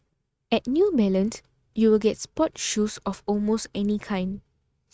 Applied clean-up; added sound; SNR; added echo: neural mask model RNNoise.